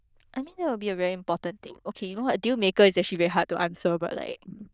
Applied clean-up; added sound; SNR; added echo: neural diffusion model UNIVERSE++.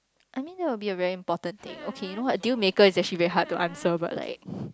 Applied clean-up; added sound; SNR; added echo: none; Squeak; 20 dB; none.